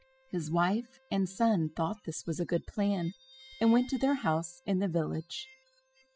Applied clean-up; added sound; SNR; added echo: classical method spectral subtraction.